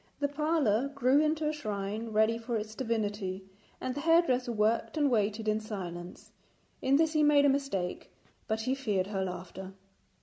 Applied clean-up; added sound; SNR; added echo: none; none; none; none.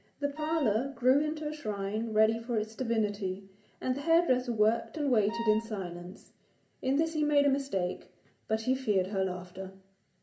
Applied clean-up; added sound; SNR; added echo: none; Wind instrument, woodwind instrument; 11 dB; reverberation time 0.3 s.